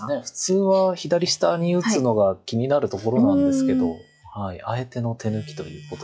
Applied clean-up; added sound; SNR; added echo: classical method log-MMSE.